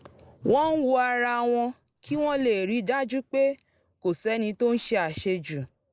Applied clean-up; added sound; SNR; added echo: neural mask model Resemble Enhance denoiser.